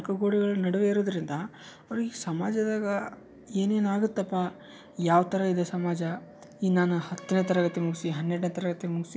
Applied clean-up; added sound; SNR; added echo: none; none; none; none.